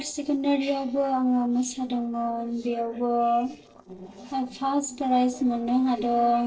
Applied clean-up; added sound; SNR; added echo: neural separator model SepFormer DNS4.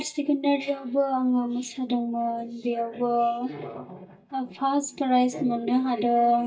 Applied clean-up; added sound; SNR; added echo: neural mask model DeepFilterNet 3.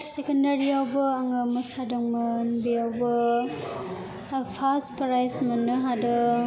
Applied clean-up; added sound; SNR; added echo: none; none; none; none.